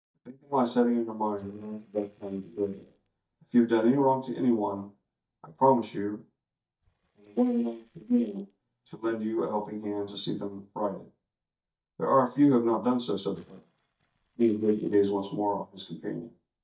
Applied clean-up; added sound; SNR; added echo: neural mask model DeepFilterNet 3.